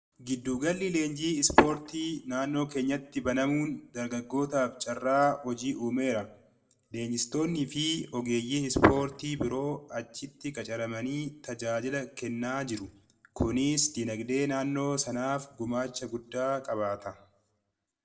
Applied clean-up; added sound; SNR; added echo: none; none; none; reverberation time 0.3 s.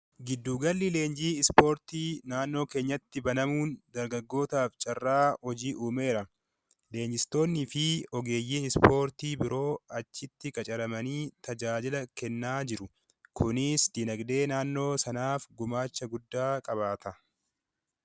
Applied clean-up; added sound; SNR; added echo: none; none; none; none.